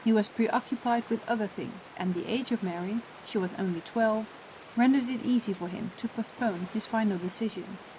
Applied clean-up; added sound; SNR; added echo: none; Water; 18 dB; none.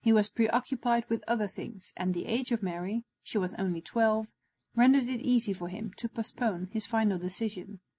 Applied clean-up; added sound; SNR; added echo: none; none; none; none.